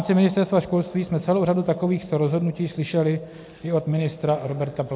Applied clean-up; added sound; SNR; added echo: none; none; none; none.